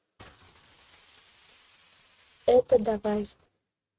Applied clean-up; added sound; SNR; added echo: neural mask model RNNoise.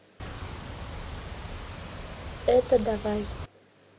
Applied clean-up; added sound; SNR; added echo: none; Boat, Water vehicle; 7 dB; none.